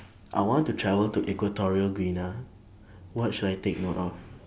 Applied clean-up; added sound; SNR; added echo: none; none; none; none.